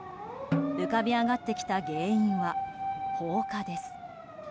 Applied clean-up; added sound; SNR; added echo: none; Snare drum; 7 dB; none.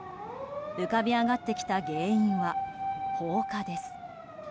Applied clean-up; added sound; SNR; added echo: none; none; none; none.